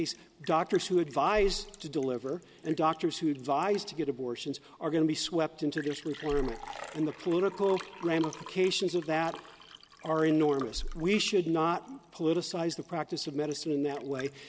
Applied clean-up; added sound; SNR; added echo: none; Liquid; 15 dB; none.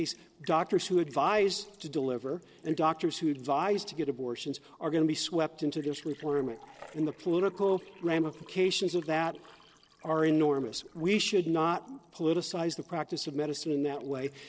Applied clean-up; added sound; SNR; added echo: neural separator model SepFormer DNS4.